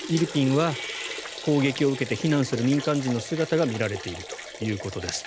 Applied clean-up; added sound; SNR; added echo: none; Liquid; 12 dB; none.